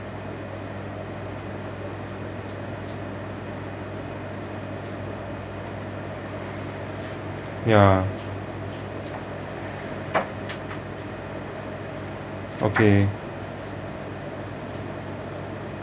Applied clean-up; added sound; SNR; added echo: none; none; none; none.